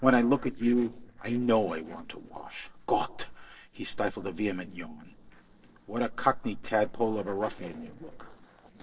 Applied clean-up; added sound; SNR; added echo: neural separator model SepFormer DNS4.